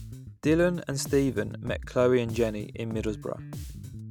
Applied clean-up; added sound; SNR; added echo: none; Bass guitar; 11 dB; none.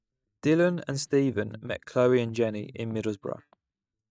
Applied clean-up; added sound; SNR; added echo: neural mask model DeepFilterNet 3.